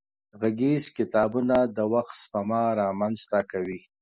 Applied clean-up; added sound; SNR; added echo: none; none; none; none.